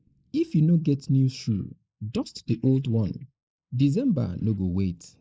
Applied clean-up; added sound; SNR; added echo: neural mask model Resemble Enhance denoiser.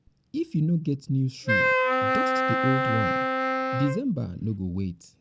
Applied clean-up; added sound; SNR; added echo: none; Wind instrument, woodwind instrument; -3 dB; none.